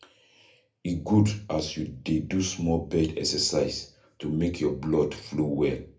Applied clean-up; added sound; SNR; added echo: none; none; none; reverberation time 0.3 s.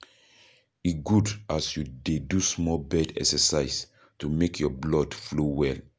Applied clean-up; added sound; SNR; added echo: none; none; none; none.